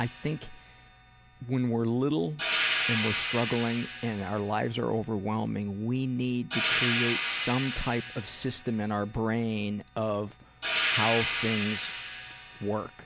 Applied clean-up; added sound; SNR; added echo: none; Hi-hat; 0 dB; none.